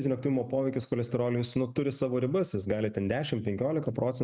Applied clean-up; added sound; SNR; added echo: none; none; none; none.